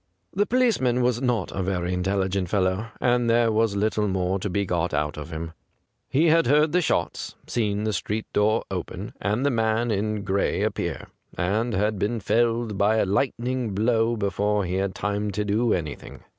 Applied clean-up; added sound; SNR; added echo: none; none; none; none.